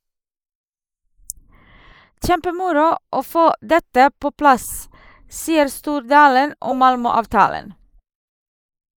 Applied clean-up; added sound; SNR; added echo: neural mask model Resemble Enhance denoiser.